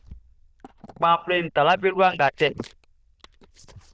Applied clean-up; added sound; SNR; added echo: neural diffusion model UNIVERSE++.